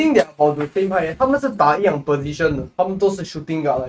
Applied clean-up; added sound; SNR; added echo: neural mask model RNNoise.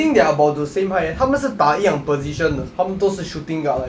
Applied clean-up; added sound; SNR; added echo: none; none; none; none.